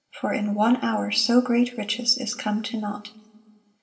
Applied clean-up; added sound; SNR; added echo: none; none; none; reverberation time 1.5 s.